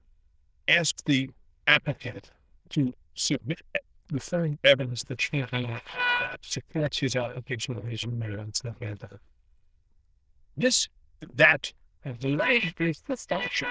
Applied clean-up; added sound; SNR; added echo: neural diffusion model UNIVERSE++.